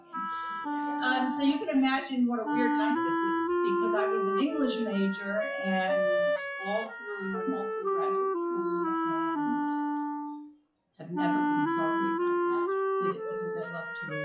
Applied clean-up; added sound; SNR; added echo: classical method log-MMSE.